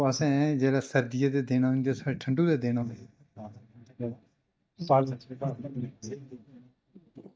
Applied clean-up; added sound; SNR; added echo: neural mask model DeepFilterNet 3.